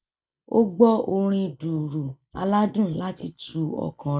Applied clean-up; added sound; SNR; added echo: neural mask model Resemble Enhance denoiser.